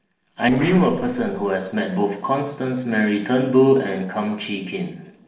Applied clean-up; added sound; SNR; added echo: neural separator model SepFormer DNS4.